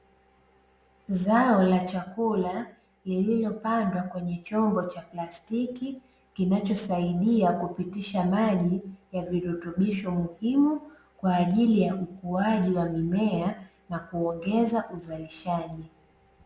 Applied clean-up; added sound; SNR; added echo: none; none; none; none.